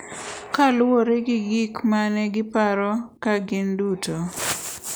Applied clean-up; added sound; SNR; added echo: none; none; none; none.